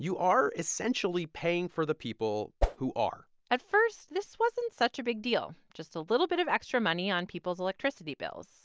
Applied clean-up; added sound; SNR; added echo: none; Whoosh, swoosh, swish; -1 dB; none.